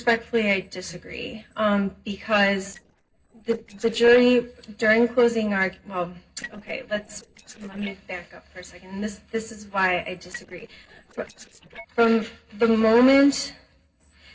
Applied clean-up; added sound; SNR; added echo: neural separator model SepFormer DNS4.